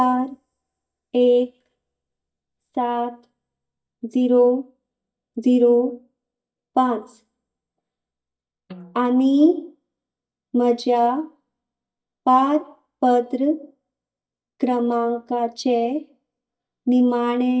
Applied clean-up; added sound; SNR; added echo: neural mask model DeepFilterNet 3.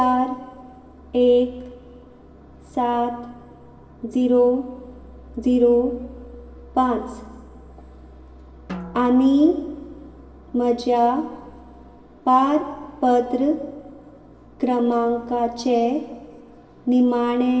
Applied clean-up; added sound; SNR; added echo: none; Drum; 17 dB; reverberation time 2.1 s.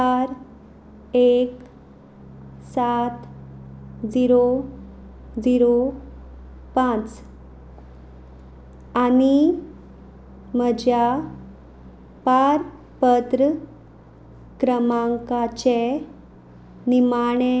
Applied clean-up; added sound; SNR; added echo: none; none; none; none.